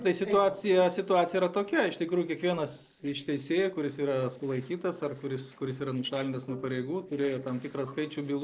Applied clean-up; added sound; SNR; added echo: neural separator model SepFormer DNS4.